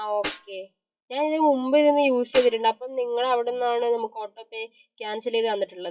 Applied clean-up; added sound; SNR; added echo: classical method WPE with log-MMSE.